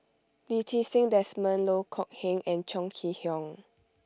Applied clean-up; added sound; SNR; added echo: none; none; none; none.